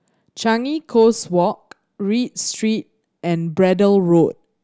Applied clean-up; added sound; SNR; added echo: none; none; none; none.